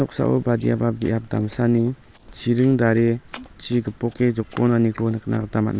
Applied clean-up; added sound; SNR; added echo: neural mask model Resemble Enhance denoiser.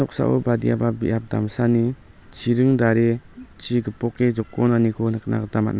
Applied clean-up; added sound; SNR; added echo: none; none; none; none.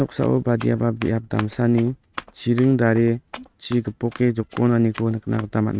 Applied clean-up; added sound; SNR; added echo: neural mask model RNNoise.